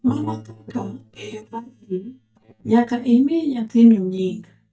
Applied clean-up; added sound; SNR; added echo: neural mask model DeepFilterNet 3.